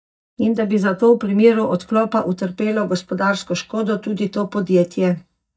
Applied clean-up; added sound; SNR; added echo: neural mask model DeepFilterNet 3.